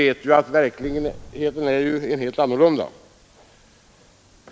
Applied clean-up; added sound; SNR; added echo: none; Boom; 19 dB; none.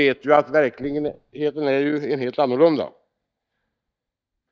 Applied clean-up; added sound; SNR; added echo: neural mask model DeepFilterNet 3.